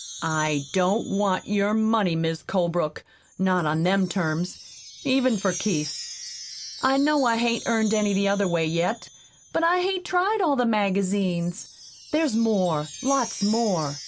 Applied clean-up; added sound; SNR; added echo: none; Wind chime; 15 dB; none.